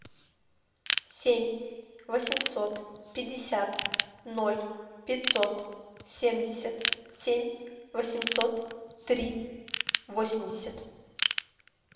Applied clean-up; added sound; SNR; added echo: none; Ratchet, pawl / Tools; 0 dB; reverberation time 1.2 s.